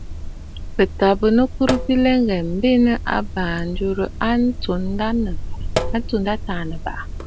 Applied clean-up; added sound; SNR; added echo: none; Sink (filling or washing); 6 dB; none.